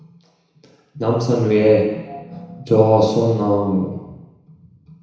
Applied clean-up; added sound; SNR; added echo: none; Organ; 15 dB; reverberation time 1.0 s.